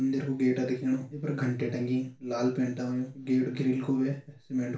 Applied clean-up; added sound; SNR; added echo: none; none; none; reverberation time 0.3 s.